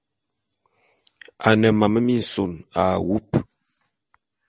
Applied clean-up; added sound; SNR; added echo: none; none; none; none.